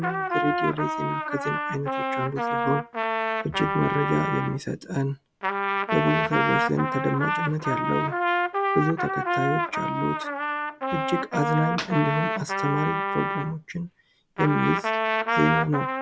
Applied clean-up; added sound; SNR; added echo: none; Trumpet; -1 dB; none.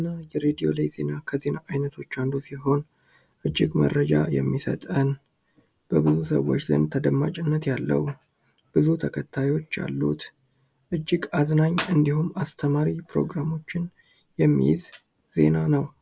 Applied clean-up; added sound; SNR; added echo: none; none; none; none.